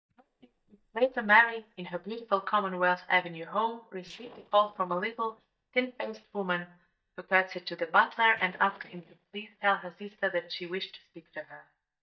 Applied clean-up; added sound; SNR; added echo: neural mask model DeepFilterNet 3.